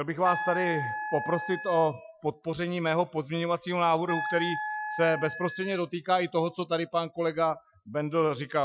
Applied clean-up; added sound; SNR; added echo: classical method Wiener filter.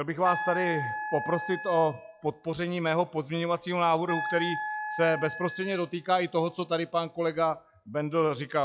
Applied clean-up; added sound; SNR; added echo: classical method log-MMSE.